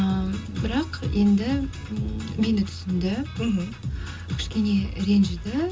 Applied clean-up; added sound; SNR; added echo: none; Idling / Engine starting / Accelerating, revving, vroom / Car; 12 dB; reverberation time 0.2 s.